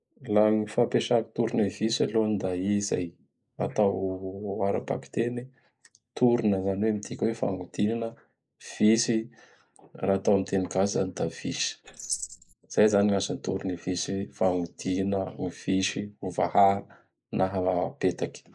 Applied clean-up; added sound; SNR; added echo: neural mask model Resemble Enhance denoiser.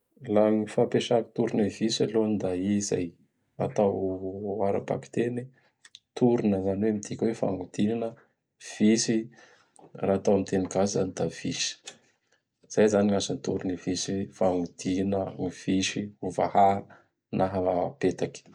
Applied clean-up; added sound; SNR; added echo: none; none; none; none.